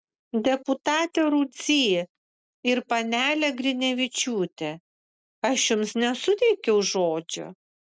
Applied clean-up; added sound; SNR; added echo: none; none; none; none.